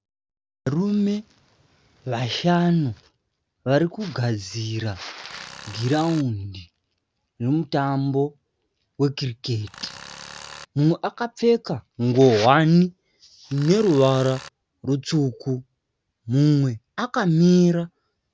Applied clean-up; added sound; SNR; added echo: none; Tools; 17 dB; none.